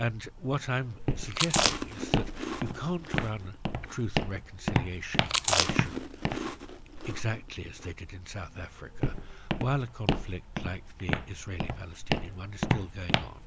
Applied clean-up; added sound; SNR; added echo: none; Walk, footsteps + Chewing, mastication; -4 dB; none.